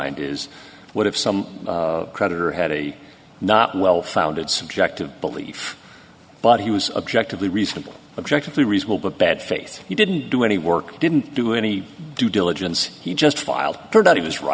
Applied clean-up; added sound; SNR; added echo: none; none; none; none.